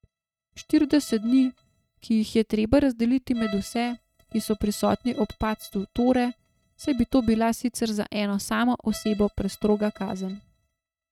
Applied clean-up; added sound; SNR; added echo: neural mask model RNNoise.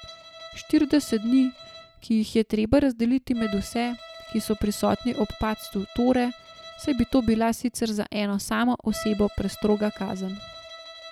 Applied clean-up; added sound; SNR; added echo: none; Bowed string instrument; 18 dB; none.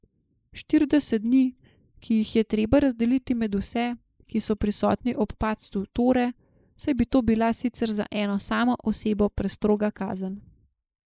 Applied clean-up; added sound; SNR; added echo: neural mask model Resemble Enhance denoiser.